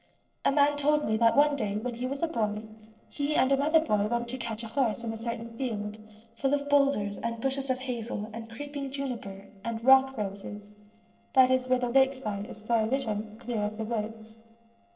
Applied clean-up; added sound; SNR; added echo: neural separator model SepFormer DNS4.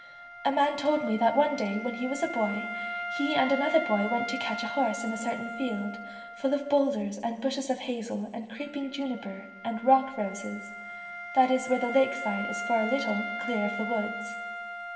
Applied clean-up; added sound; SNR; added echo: none; Wind instrument, woodwind instrument; 9 dB; reverberation time 1.1 s.